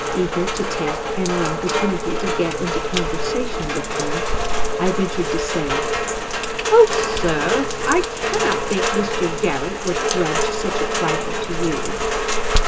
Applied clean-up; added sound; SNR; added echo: none; Rain; -2 dB; reverberation time 0.2 s.